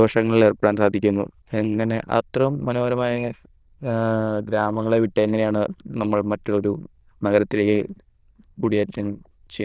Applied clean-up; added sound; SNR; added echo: neural diffusion model UNIVERSE++.